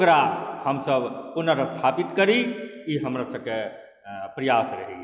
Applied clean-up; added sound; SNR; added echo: none; none; none; none.